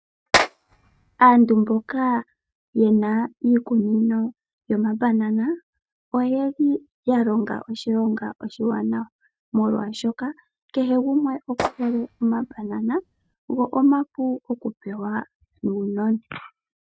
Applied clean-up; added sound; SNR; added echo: neural mask model RNNoise.